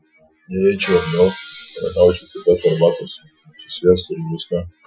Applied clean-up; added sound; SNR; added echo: classical method Wiener filter.